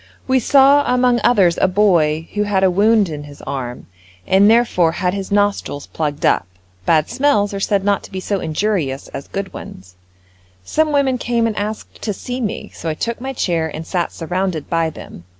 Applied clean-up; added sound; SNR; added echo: none; none; none; none.